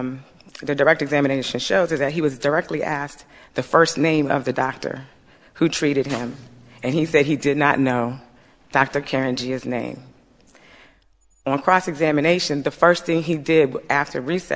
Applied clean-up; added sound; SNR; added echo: none; none; none; none.